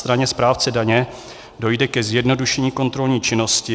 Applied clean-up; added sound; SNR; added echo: none; none; none; none.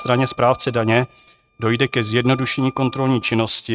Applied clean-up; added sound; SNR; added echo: neural mask model RNNoise.